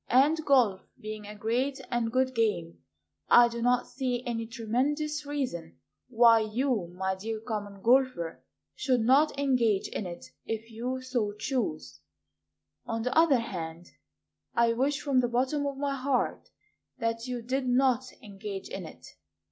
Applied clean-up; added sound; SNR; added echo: none; none; none; none.